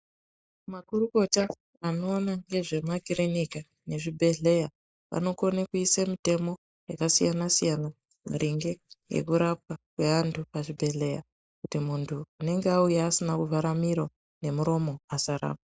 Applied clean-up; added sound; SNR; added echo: neural mask model Resemble Enhance denoiser.